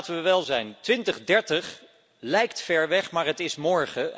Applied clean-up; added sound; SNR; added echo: none; none; none; none.